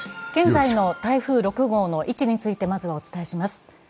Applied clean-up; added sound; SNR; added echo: none; none; none; none.